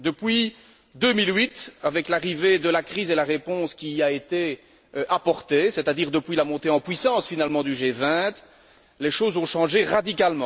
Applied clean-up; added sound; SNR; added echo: none; none; none; none.